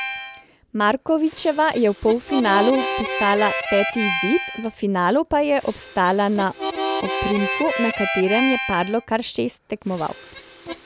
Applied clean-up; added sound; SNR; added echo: none; Harmonica; 5 dB; none.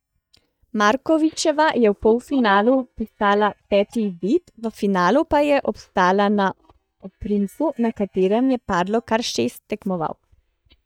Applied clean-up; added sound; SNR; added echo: neural mask model DeepFilterNet 3.